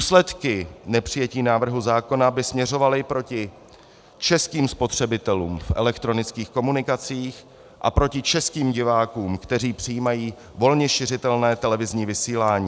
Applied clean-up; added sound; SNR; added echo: none; none; none; none.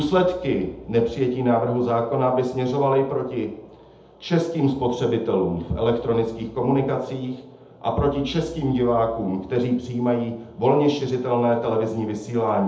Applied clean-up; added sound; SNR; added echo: none; none; none; reverberation time 0.7 s.